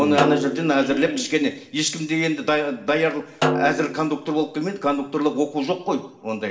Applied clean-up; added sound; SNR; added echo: none; Snare drum; 7 dB; reverberation time 0.7 s.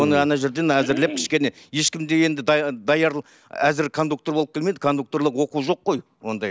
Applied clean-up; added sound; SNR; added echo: none; none; none; none.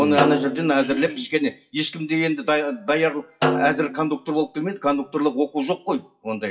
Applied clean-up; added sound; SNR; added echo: classical method WPE with log-MMSE.